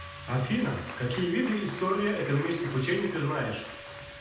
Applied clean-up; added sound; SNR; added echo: none; Applause; 16 dB; reverberation time 0.9 s.